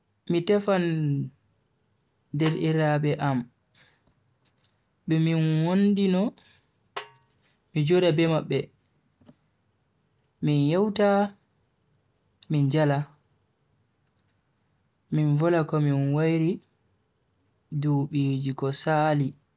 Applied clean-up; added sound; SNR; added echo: none; Snare drum; 18 dB; none.